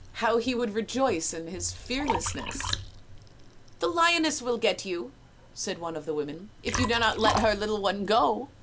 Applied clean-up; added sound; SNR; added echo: none; Liquid; 9 dB; none.